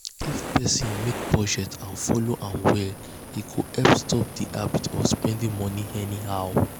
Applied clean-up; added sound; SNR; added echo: none; Fire; 11 dB; none.